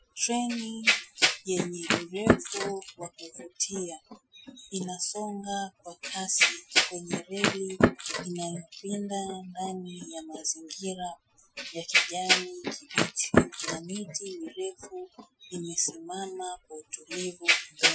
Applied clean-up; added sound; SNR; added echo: classical method Wiener filter.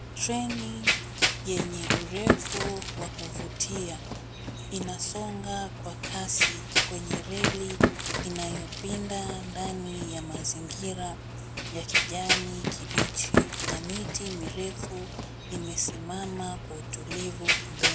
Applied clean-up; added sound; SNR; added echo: none; Run; -5 dB; none.